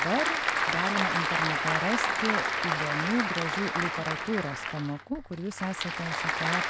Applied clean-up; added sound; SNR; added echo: none; Applause / Crowd; -3 dB; none.